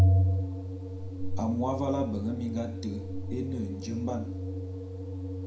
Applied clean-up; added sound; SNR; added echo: none; Organ; -5 dB; reverberation time 0.5 s.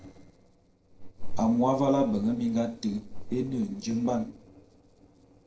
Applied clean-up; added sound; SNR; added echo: neural separator model SepFormer DNS4.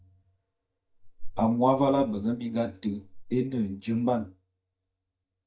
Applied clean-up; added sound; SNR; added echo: neural mask model DeepFilterNet 3.